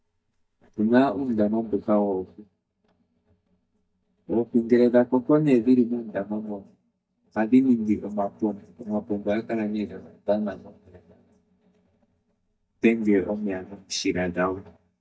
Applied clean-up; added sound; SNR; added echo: neural mask model DeepFilterNet 3.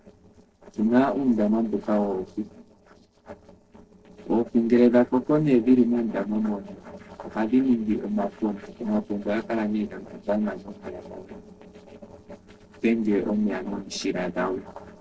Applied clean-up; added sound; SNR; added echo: neural separator model SepFormer DNS4.